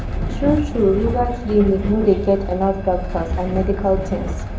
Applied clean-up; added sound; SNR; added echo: none; Train; 4 dB; reverberation time 0.5 s.